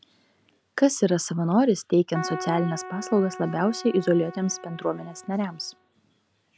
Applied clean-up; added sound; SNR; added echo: none; Keyboard (musical); 13 dB; none.